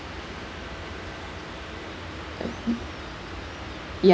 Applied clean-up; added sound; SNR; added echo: none; Bowed string instrument + Waves, surf; 18 dB; none.